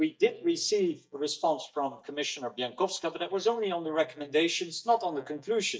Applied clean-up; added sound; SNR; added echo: neural mask model DeepFilterNet 3.